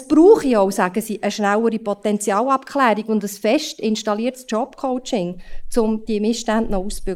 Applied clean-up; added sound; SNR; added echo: neural mask model Resemble Enhance denoiser.